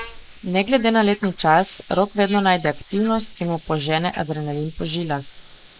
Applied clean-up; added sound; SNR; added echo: neural mask model Resemble Enhance denoiser.